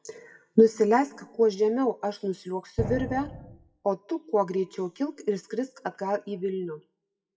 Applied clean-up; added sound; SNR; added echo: classical method WPE with log-MMSE.